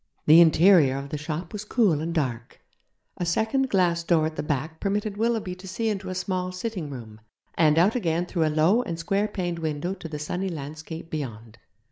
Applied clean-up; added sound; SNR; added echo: none; none; none; none.